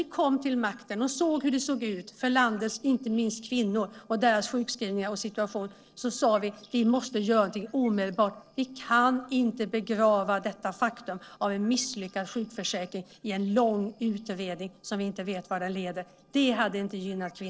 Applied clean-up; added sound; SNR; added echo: neural separator model SepFormer DNS4.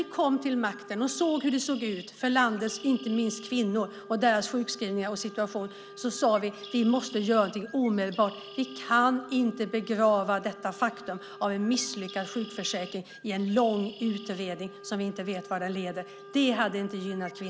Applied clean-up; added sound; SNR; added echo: none; Bird + Wind instrument, woodwind instrument; 17 dB; none.